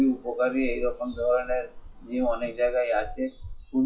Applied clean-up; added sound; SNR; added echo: classical method WPE with log-MMSE.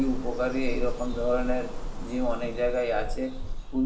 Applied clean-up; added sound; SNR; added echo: none; Bird vocalization, bird call, bird song; 1 dB; reverberation time 0.7 s.